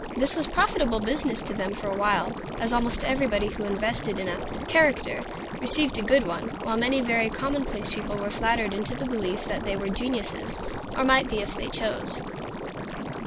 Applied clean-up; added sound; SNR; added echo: none; Liquid; 8 dB; none.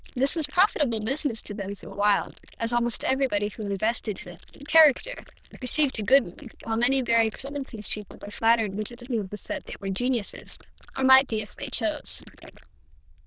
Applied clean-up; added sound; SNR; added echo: neural diffusion model UNIVERSE++.